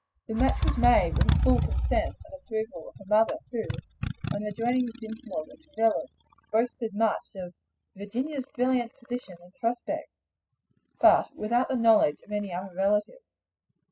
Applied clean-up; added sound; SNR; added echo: classical method spectral subtraction.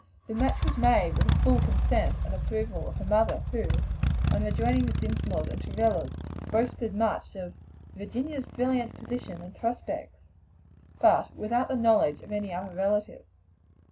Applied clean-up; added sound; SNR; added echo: none; Motorcycle; 1 dB; none.